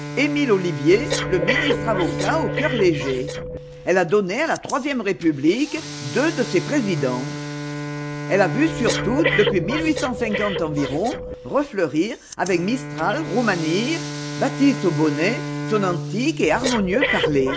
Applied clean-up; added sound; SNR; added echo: none; Bowed string instrument + Breathing; 5 dB; none.